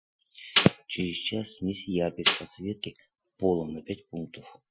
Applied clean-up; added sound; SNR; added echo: classical method Wiener filter.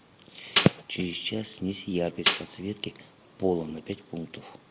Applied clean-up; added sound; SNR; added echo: none; Snare drum; 1 dB; none.